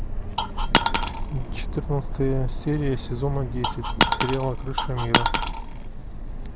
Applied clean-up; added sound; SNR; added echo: none; Coin (dropping); 0 dB; none.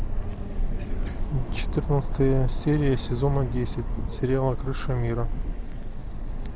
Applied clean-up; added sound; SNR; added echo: none; none; none; none.